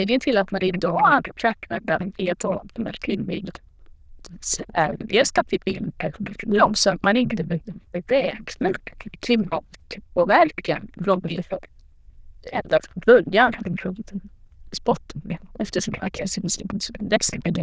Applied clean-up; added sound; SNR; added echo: neural diffusion model UNIVERSE++.